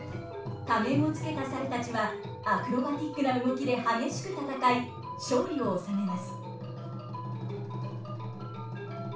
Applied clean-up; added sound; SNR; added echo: none; none; none; reverberation time 0.4 s.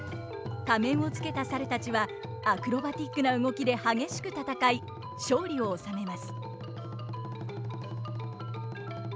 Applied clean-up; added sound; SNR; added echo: none; none; none; none.